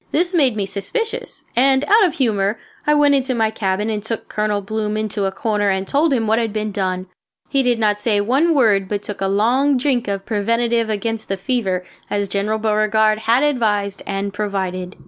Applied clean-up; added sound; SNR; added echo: none; none; none; none.